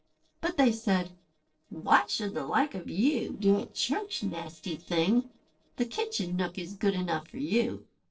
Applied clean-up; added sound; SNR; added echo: neural separator model SepFormer DNS4.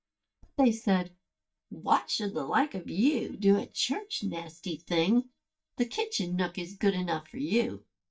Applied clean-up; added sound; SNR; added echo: neural mask model DeepFilterNet 3.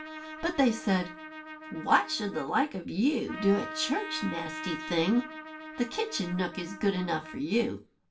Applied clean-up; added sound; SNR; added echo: none; Trumpet; 12 dB; reverberation time 0.2 s.